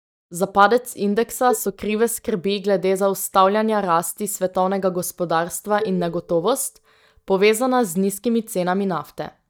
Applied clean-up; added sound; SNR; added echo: neural mask model DeepFilterNet 3.